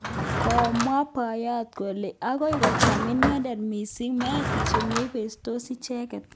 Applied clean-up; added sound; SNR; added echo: none; Drawer open or close; 1 dB; none.